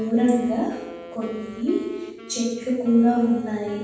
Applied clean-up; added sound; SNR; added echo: none; Wind instrument, woodwind instrument; 20 dB; reverberation time 1.2 s.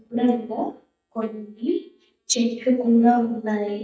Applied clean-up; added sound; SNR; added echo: neural mask model DeepFilterNet 3.